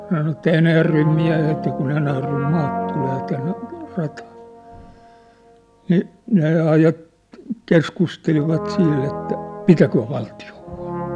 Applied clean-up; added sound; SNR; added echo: none; Brass instrument; 10 dB; none.